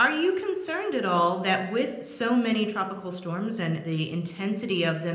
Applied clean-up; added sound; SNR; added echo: none; none; none; reverberation time 0.9 s.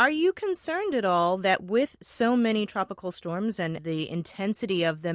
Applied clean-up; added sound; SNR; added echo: none; none; none; none.